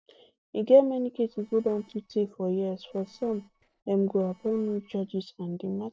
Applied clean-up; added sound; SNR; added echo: neural separator model SepFormer DNS4.